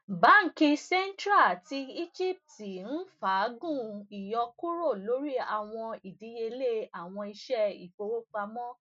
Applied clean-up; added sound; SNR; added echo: none; none; none; none.